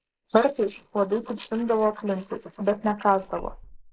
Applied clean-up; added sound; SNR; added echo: neural mask model Resemble Enhance denoiser.